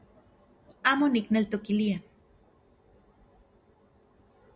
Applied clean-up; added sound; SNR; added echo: none; none; none; none.